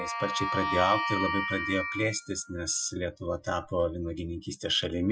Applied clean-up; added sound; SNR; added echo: classical method Wiener filter.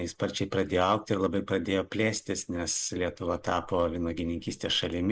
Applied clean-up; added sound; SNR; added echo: neural mask model Resemble Enhance denoiser.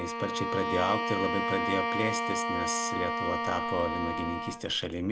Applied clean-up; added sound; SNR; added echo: none; Bowed string instrument; -1 dB; none.